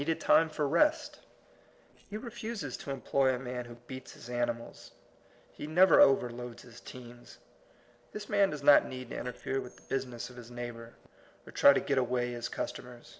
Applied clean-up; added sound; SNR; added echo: neural separator model SepFormer DNS4.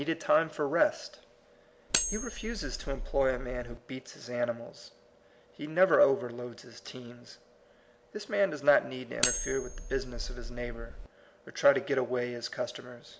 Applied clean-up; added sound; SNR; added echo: none; Cutlery, silverware; 4 dB; none.